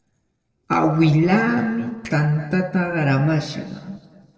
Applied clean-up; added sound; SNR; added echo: neural separator model SepFormer DNS4.